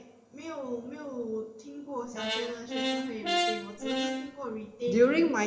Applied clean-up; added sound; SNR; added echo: none; Brass instrument; 1 dB; reverberation time 0.8 s.